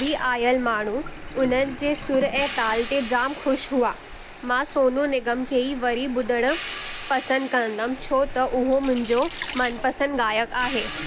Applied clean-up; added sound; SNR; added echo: none; Sink (filling or washing) + Hi-hat; 11 dB; none.